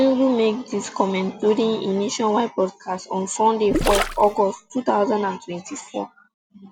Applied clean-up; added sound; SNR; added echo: none; Gurgling; 3 dB; none.